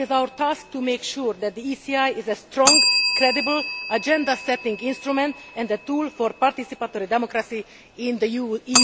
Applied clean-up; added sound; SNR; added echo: none; Bell; 3 dB; none.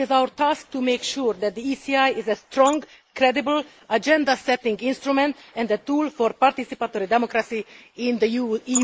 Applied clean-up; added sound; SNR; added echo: neural mask model Resemble Enhance denoiser.